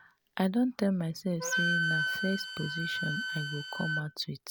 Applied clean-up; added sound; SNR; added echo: none; Wind instrument, woodwind instrument; 2 dB; none.